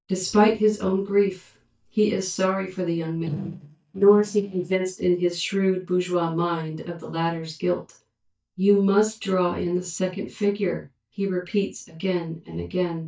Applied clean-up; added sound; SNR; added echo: neural mask model DeepFilterNet 3.